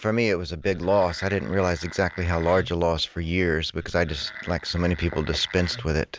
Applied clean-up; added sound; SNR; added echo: none; Wood; 16 dB; none.